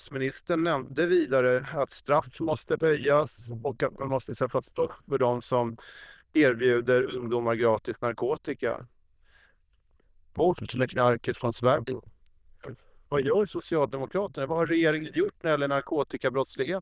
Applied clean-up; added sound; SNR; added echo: neural diffusion model UNIVERSE++.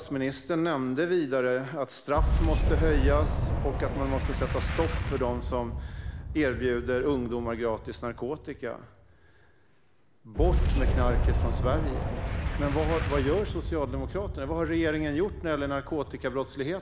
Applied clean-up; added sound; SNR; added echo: none; Boom; 0 dB; none.